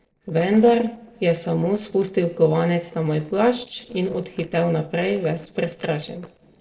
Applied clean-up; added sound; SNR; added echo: neural separator model SepFormer DNS4.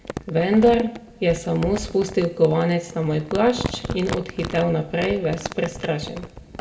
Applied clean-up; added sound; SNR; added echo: none; Crumpling, crinkling; 11 dB; reverberation time 0.8 s.